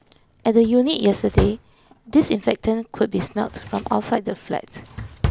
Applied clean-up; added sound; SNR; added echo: none; Drawer open or close; 9 dB; none.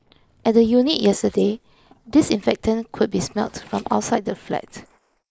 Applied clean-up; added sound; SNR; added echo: neural mask model Resemble Enhance denoiser.